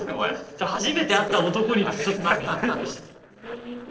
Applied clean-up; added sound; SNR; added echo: neural separator model SepFormer DNS4.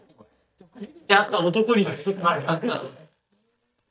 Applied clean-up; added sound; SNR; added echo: neural mask model DeepFilterNet 3.